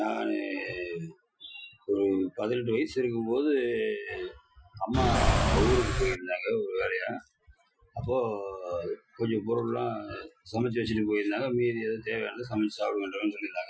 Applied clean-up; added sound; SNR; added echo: classical method Wiener filter.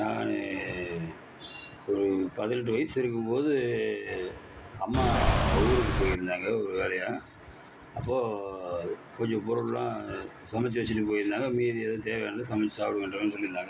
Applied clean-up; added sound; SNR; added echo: none; Engine / Car; -5 dB; none.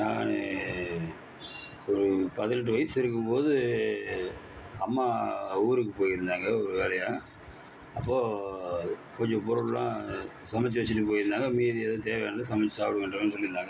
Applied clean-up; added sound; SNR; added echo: none; none; none; none.